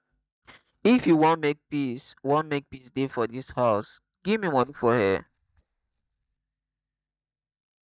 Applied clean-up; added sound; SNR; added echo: neural mask model DeepFilterNet 3.